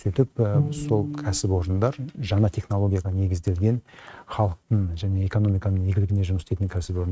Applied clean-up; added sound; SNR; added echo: neural mask model RNNoise.